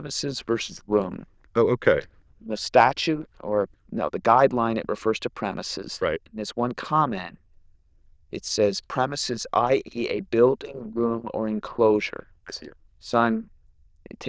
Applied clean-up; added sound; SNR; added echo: neural diffusion model UNIVERSE++.